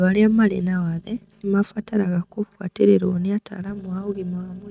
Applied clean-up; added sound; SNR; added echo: neural mask model RNNoise.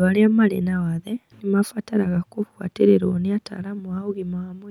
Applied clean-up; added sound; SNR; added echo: none; none; none; none.